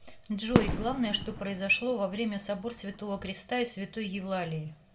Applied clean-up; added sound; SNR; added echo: none; Fireworks; 3 dB; reverberation time 0.3 s.